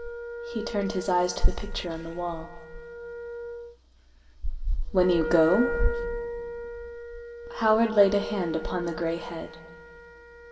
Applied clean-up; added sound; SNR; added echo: none; Wind instrument, woodwind instrument; 9 dB; reverberation time 2.1 s.